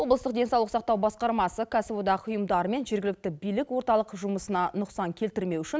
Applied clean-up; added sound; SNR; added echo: none; none; none; none.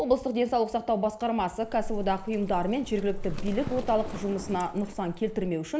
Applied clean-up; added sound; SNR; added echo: none; Livestock, farm animals, working animals; 7 dB; reverberation time 1.6 s.